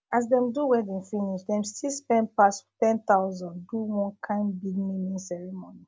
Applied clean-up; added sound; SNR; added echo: none; none; none; none.